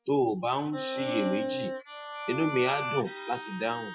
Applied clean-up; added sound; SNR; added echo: classical method Wiener filter.